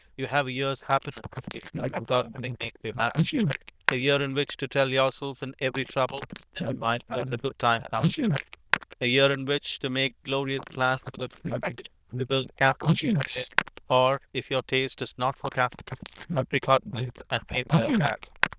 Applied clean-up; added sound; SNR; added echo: neural diffusion model UNIVERSE++.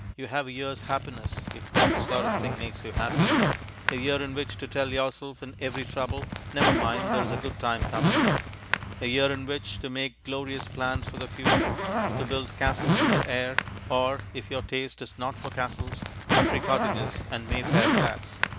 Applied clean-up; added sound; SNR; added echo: none; Zipper (clothing); -3 dB; none.